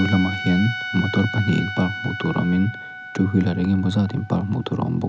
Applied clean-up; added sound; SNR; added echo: none; Trumpet; 11 dB; none.